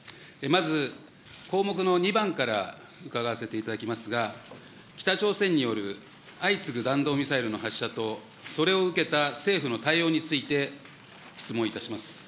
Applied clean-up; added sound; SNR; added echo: none; none; none; none.